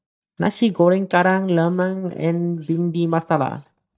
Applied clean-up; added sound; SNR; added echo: neural mask model DeepFilterNet 3.